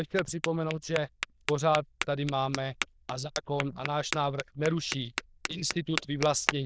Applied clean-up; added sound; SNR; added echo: neural diffusion model UNIVERSE++.